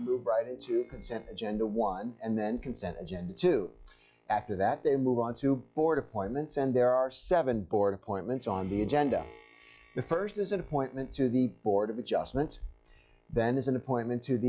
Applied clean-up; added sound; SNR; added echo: classical method log-MMSE.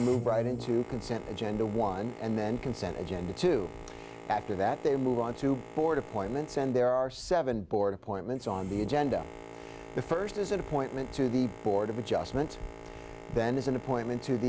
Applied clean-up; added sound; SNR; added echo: none; Boat, Water vehicle; 14 dB; none.